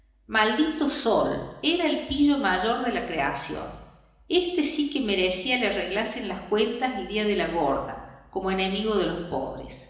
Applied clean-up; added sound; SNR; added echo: none; none; none; reverberation time 1.0 s.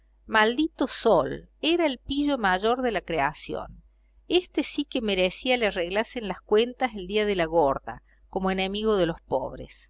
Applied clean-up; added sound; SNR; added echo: none; none; none; none.